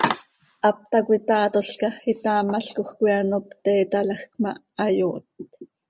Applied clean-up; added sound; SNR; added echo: none; none; none; none.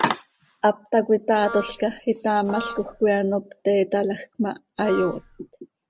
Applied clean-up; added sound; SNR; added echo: none; Wind instrument, woodwind instrument; 13 dB; none.